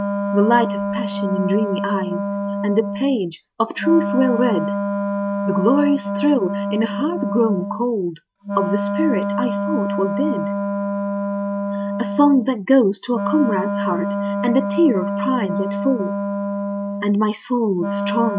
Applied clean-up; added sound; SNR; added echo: neural mask model RNNoise.